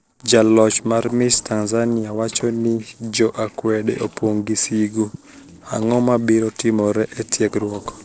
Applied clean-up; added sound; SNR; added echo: neural separator model SepFormer DNS4.